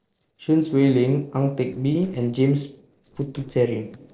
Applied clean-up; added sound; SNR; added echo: neural separator model SepFormer DNS4.